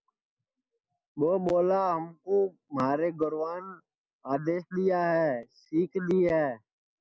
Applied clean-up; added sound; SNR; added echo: none; none; none; none.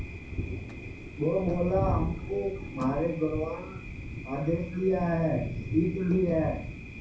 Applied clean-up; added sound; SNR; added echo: none; Thunder; 6 dB; reverberation time 0.6 s.